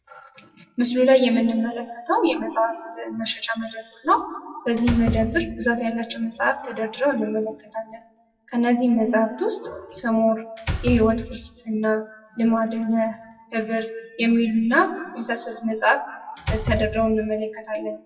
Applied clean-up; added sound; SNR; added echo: classical method WPE with log-MMSE.